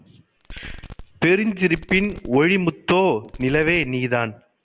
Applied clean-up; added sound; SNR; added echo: none; Fireworks; 17 dB; none.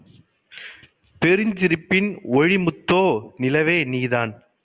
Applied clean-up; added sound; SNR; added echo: none; none; none; none.